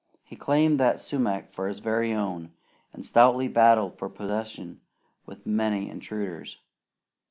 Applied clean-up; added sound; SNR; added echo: none; none; none; none.